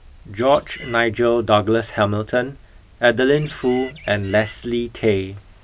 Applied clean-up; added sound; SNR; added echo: none; Bird; 19 dB; none.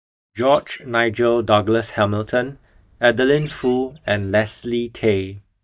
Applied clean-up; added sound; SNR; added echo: neural mask model DeepFilterNet 3.